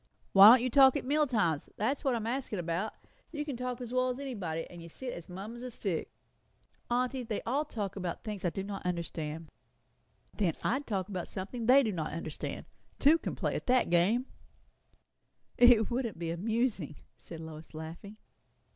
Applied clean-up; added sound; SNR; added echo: none; none; none; none.